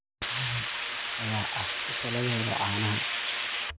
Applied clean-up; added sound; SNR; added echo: none; Hiss; -2 dB; none.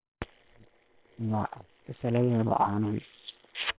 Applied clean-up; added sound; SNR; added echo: neural separator model SepFormer WHAM!.